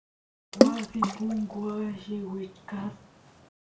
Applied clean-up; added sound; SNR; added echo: none; Water / Splash, splatter; -5 dB; reverberation time 0.3 s.